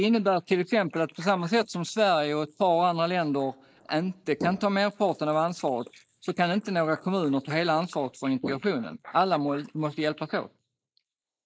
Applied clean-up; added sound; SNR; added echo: neural mask model Resemble Enhance denoiser.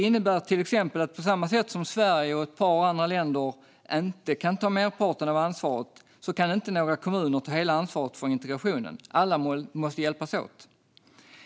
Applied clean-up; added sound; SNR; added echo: none; none; none; none.